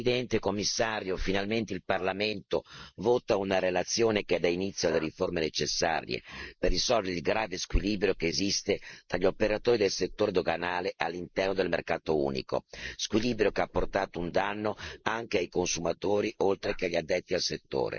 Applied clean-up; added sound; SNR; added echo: neural mask model Resemble Enhance denoiser.